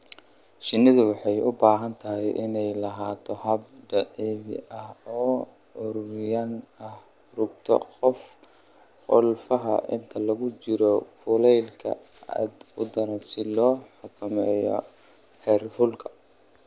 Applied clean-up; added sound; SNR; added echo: none; none; none; none.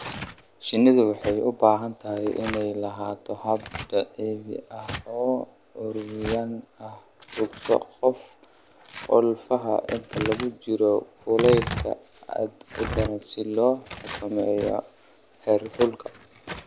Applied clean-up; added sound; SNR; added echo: none; Tearing; 12 dB; none.